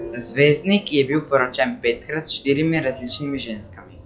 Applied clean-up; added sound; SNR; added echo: classical method log-MMSE.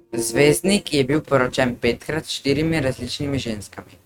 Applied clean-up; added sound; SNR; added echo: neural mask model RNNoise.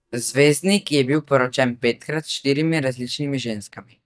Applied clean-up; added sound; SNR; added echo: neural mask model DeepFilterNet 3.